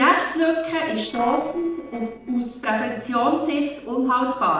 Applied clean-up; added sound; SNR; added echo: neural separator model SepFormer DNS4.